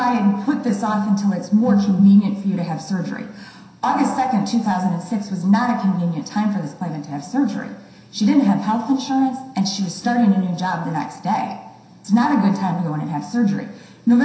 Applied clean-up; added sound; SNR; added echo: none; none; none; reverberation time 0.7 s.